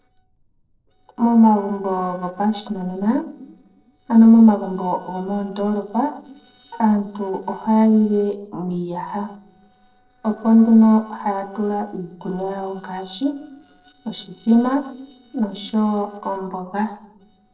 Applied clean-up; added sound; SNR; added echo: neural separator model SepFormer DNS4.